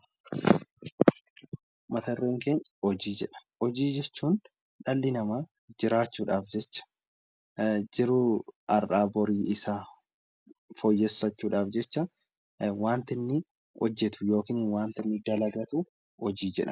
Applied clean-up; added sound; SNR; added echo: none; none; none; none.